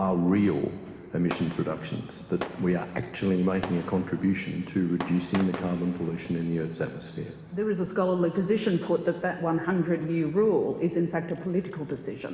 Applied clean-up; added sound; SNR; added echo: none; Fireworks; 17 dB; reverberation time 2.4 s.